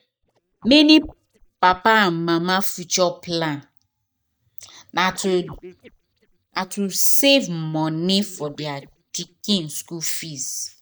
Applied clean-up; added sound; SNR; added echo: neural mask model DeepFilterNet 3.